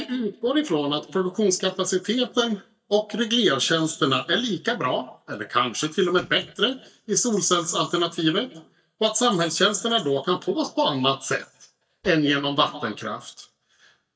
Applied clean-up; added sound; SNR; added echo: neural mask model DeepFilterNet 3.